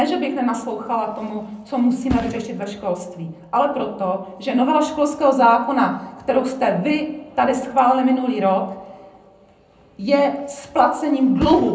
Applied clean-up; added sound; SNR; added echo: none; Thump, thud; 20 dB; reverberation time 0.6 s.